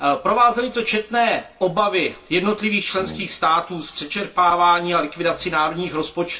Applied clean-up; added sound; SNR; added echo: none; Brass instrument; 19 dB; reverberation time 0.2 s.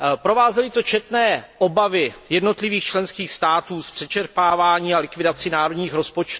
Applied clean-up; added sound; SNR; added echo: none; none; none; none.